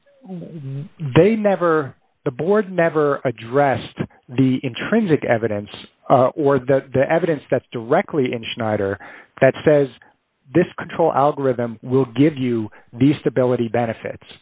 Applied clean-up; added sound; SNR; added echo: none; none; none; none.